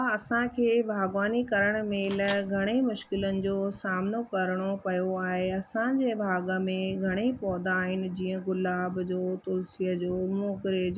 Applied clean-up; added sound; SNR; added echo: none; Microwave oven; 20 dB; none.